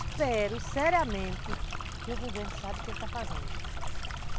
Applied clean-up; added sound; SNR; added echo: none; Stream; 0 dB; none.